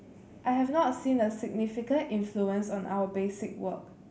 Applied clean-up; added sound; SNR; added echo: none; none; none; none.